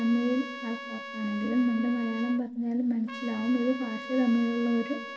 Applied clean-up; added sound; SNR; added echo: none; Trumpet; 12 dB; reverberation time 2.7 s.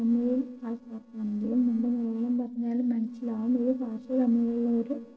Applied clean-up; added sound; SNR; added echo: neural separator model SepFormer DNS4.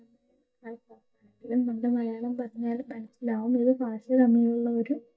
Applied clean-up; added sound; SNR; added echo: neural mask model DeepFilterNet 3.